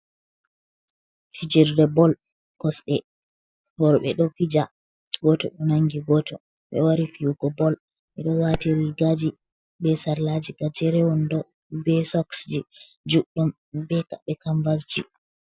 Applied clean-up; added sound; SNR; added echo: none; Explosion; 15 dB; none.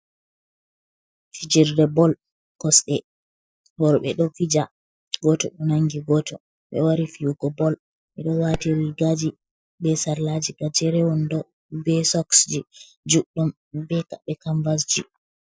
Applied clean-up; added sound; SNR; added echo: neural mask model DeepFilterNet 3.